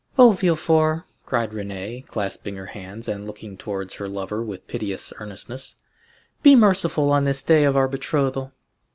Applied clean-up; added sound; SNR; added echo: none; none; none; none.